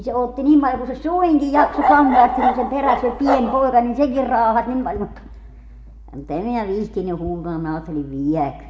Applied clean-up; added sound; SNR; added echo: none; Bark; 1 dB; reverberation time 1.1 s.